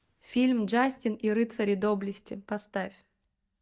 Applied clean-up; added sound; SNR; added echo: neural mask model DeepFilterNet 3.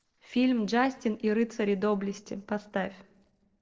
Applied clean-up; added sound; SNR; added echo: neural separator model SepFormer DNS4.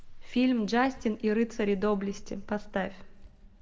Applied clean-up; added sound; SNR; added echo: none; Chewing, mastication / Livestock, farm animals, working animals; 15 dB; reverberation time 0.8 s.